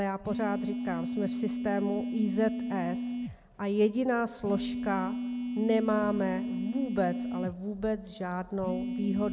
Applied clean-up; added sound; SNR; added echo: none; Telephone; 3 dB; none.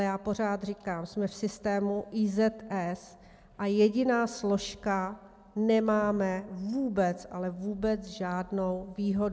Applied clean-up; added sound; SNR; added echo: none; none; none; none.